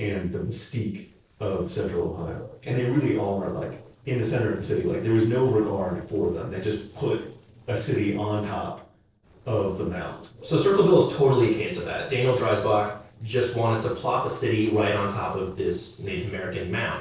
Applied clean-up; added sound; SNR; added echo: neural separator model SepFormer DNS4.